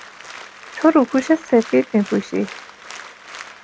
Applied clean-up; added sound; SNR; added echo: none; Applause; 17 dB; none.